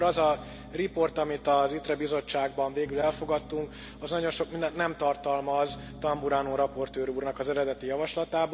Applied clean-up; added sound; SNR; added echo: none; Piano; 18 dB; none.